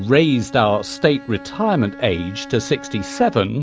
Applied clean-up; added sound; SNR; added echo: none; Bowed string instrument; 17 dB; none.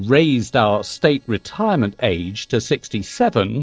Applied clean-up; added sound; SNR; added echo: neural separator model SepFormer DNS4.